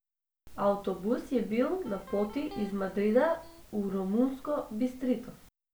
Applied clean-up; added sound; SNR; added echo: none; Electric guitar; 18 dB; none.